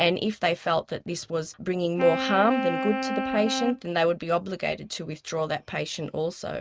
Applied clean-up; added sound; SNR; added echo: neural mask model RNNoise.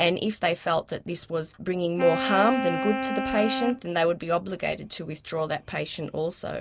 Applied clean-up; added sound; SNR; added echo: none; Wind instrument, woodwind instrument; 4 dB; none.